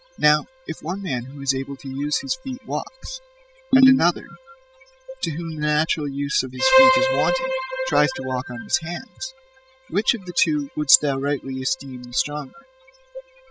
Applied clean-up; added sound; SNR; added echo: classical method spectral subtraction.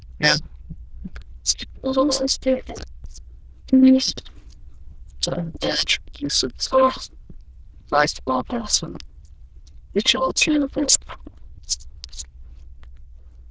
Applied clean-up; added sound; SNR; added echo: neural diffusion model UNIVERSE++.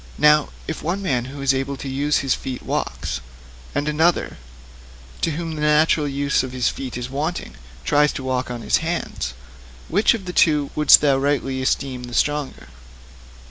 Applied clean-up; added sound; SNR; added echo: none; none; none; none.